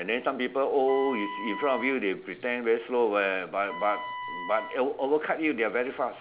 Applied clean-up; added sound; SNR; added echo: none; Wind instrument, woodwind instrument; 11 dB; none.